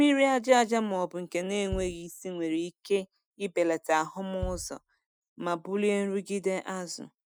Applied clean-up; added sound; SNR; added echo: neural mask model RNNoise.